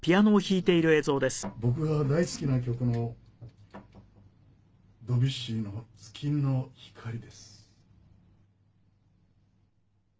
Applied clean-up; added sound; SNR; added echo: none; none; none; none.